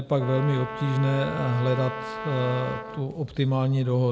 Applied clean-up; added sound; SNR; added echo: none; Brass instrument; 10 dB; none.